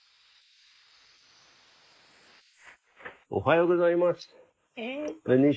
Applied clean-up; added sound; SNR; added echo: neural mask model Resemble Enhance denoiser.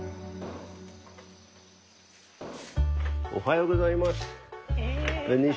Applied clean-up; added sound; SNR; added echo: none; Explosion; 15 dB; none.